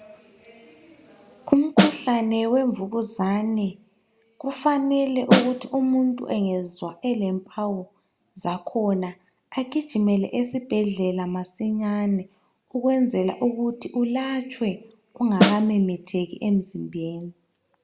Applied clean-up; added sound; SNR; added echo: none; Snare drum; -4 dB; none.